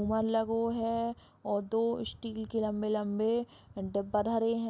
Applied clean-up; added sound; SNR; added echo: none; none; none; none.